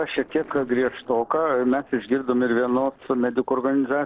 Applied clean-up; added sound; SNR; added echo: neural separator model SepFormer DNS4.